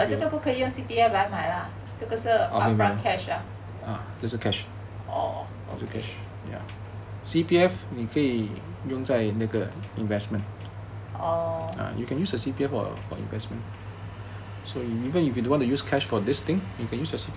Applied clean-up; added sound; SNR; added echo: none; none; none; none.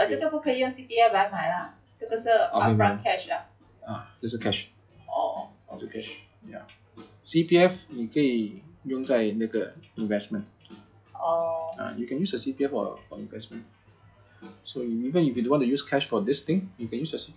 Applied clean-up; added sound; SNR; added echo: classical method log-MMSE.